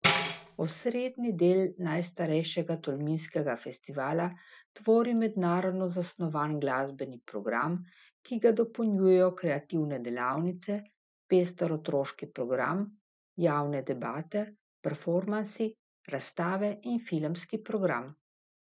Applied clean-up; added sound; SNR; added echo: classical method Wiener filter.